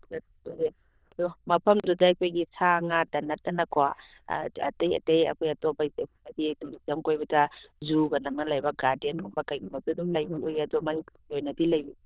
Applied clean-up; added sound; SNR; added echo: neural diffusion model UNIVERSE++.